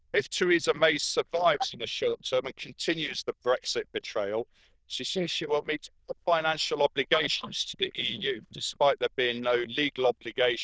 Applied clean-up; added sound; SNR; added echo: neural diffusion model UNIVERSE++.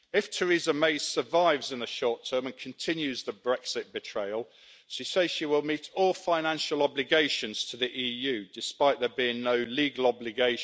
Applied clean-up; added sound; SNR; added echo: none; none; none; none.